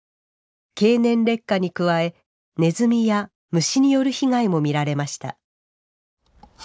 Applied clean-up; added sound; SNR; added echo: none; none; none; none.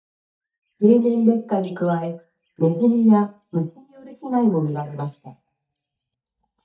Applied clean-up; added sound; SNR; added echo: neural mask model DeepFilterNet 3.